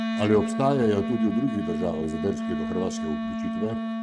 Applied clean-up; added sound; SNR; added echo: neural mask model RNNoise.